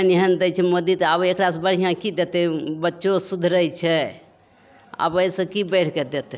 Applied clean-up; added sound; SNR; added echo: none; none; none; none.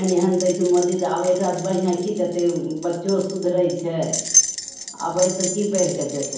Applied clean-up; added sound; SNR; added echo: none; Keys jangling; 6 dB; reverberation time 1.2 s.